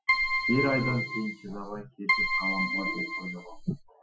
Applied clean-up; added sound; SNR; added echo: classical method Wiener filter.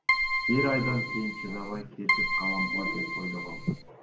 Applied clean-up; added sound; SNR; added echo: none; Keyboard (musical); -3 dB; none.